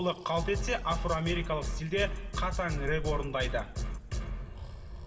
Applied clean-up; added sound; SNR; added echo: none; Breathing; 14 dB; reverberation time 2.5 s.